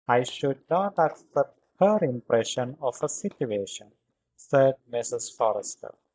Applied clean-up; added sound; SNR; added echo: neural mask model DeepFilterNet 3.